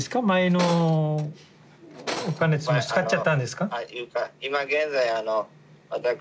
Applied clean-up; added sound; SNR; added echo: none; Tools; 12 dB; none.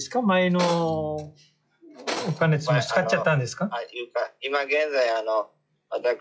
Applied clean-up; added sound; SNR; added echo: classical method log-MMSE.